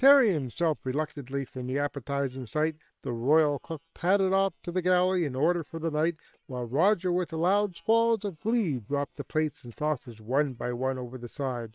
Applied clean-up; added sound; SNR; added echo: neural separator model SepFormer WHAM!.